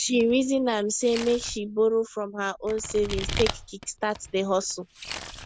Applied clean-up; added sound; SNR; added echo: none; Domestic sounds, home sounds; 11 dB; none.